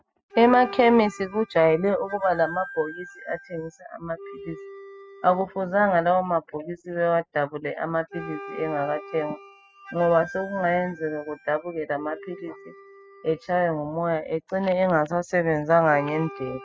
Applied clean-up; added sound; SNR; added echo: classical method spectral subtraction.